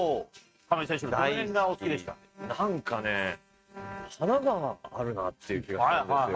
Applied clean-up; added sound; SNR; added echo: neural mask model RNNoise.